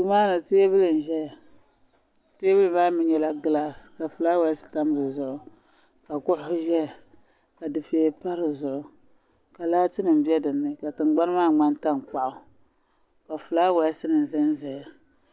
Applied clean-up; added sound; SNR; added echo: none; none; none; none.